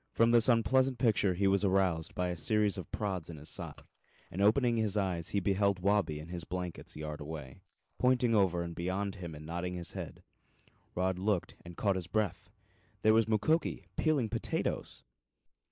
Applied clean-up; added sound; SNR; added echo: neural mask model Resemble Enhance denoiser.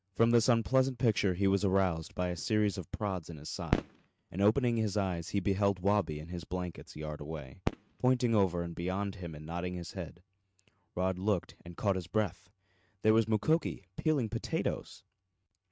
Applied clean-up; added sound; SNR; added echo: neural mask model RNNoise.